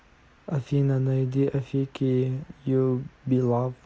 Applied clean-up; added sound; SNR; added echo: none; none; none; none.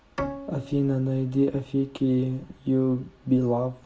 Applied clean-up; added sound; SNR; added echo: none; Bowed string instrument; 14 dB; reverberation time 0.5 s.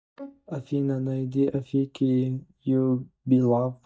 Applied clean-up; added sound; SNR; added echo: neural mask model DeepFilterNet 3.